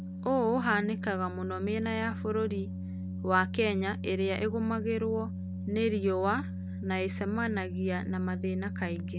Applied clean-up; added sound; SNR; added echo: none; Organ; 5 dB; none.